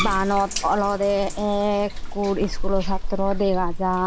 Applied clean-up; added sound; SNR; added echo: none; Bathtub (filling or washing); 3 dB; none.